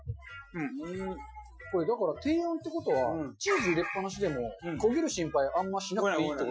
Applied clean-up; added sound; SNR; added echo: classical method Wiener filter.